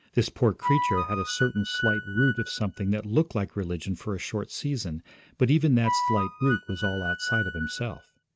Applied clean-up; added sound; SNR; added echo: neural mask model RNNoise.